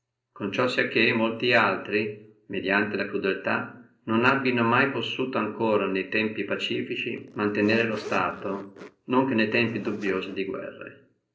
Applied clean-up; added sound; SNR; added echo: neural separator model SepFormer DNS4.